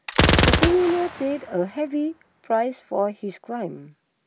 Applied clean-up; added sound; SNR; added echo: none; Gunshot, gunfire; 0 dB; none.